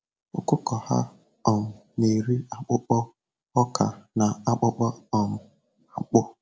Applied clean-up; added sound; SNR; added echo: none; none; none; none.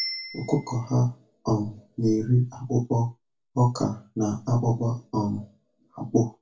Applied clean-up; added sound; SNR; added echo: none; Bicycle bell; 18 dB; reverberation time 0.2 s.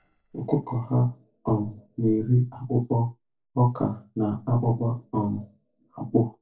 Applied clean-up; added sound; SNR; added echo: neural separator model SepFormer DNS4.